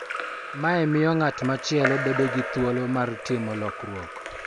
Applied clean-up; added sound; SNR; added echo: none; Drip / Trickle, dribble / Splash, splatter; 7 dB; none.